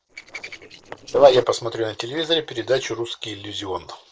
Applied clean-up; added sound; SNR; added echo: neural separator model SepFormer DNS4.